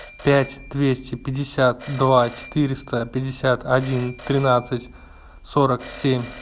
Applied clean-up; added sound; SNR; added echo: none; Telephone; 15 dB; none.